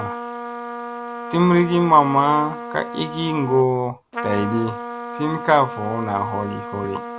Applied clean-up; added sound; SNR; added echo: none; Trumpet; 10 dB; none.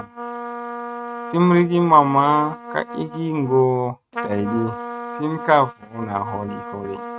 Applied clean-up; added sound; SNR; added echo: neural mask model RNNoise.